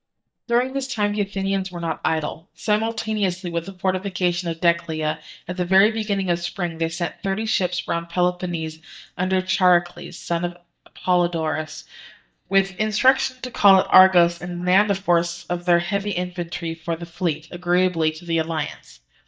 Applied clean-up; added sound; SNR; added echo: neural mask model DeepFilterNet 3.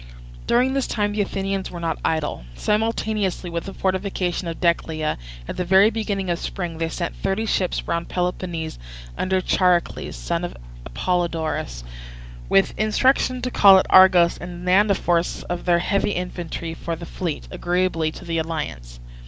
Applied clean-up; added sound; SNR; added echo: none; none; none; none.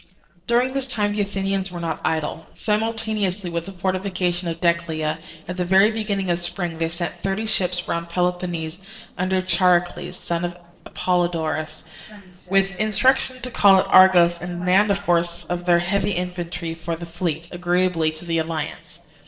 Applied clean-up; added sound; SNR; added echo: neural separator model SepFormer DNS4.